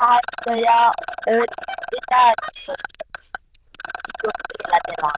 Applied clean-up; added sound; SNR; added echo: neural diffusion model UNIVERSE++.